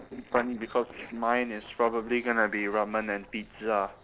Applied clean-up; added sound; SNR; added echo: neural separator model SepFormer DNS4.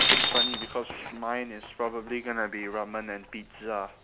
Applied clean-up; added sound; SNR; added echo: none; Shatter; -3 dB; none.